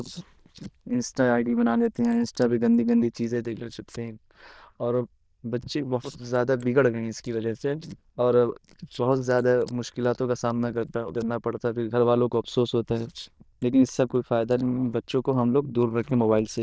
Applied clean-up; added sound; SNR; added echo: neural diffusion model UNIVERSE++.